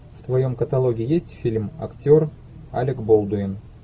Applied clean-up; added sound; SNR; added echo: none; none; none; none.